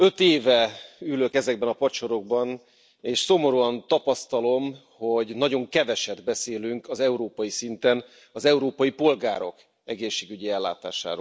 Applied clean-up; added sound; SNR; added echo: none; none; none; none.